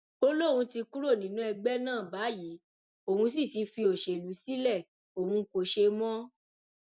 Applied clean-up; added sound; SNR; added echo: none; none; none; none.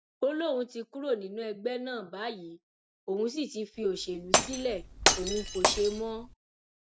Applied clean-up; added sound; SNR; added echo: none; Glass; -4 dB; none.